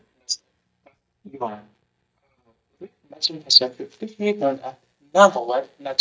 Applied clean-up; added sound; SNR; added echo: neural mask model DeepFilterNet 3.